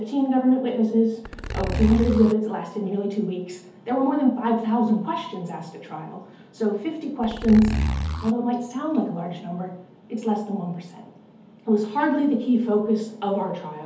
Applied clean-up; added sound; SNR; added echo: none; Zipper (clothing); 4 dB; reverberation time 0.6 s.